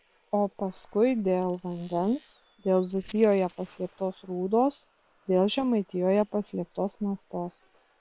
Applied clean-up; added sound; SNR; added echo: neural separator model SepFormer WHAM!.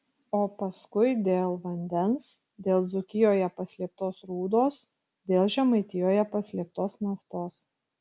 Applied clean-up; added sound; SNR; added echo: none; none; none; none.